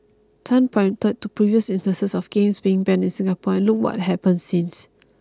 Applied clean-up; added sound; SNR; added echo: none; none; none; none.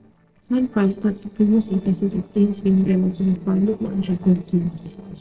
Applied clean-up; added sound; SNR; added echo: neural separator model SepFormer DNS4.